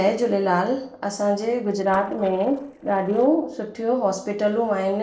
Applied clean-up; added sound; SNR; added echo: neural separator model SepFormer DNS4.